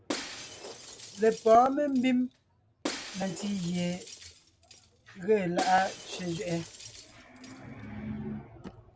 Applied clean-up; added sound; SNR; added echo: none; Shatter; 13 dB; none.